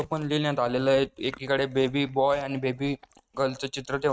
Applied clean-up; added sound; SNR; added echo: neural mask model RNNoise.